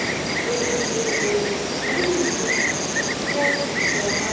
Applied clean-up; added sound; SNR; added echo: none; Insect; -4 dB; reverberation time 1.1 s.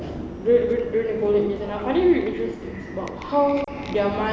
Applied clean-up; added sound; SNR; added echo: none; none; none; none.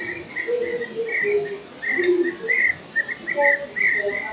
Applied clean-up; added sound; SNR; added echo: classical method WPE with log-MMSE.